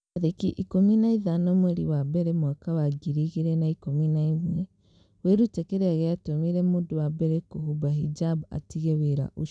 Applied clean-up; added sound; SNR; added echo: none; none; none; none.